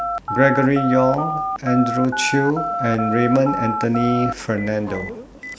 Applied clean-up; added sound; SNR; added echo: none; Telephone; 5 dB; none.